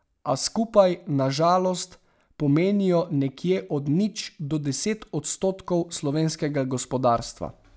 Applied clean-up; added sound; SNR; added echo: none; none; none; none.